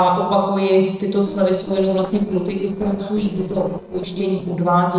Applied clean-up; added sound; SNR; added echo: neural separator model SepFormer DNS4.